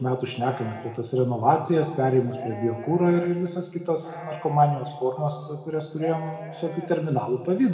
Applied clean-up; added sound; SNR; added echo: none; Livestock, farm animals, working animals; 17 dB; reverberation time 1.3 s.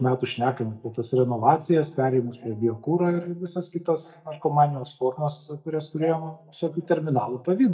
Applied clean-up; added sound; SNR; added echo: neural mask model DeepFilterNet 3.